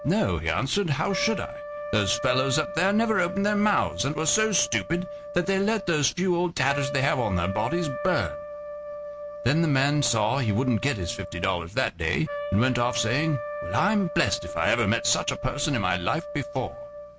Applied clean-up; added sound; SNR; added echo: none; Trumpet; 10 dB; none.